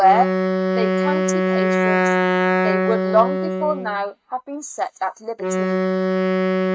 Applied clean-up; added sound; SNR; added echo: neural mask model RNNoise.